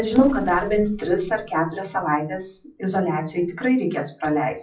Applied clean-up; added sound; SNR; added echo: classical method WPE with log-MMSE.